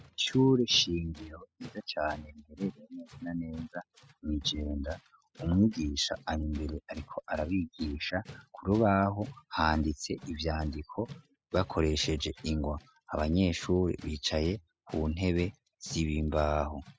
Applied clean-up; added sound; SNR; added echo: classical method spectral subtraction.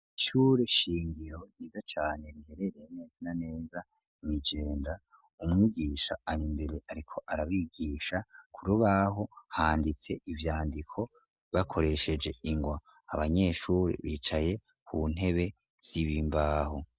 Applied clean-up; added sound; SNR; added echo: none; none; none; none.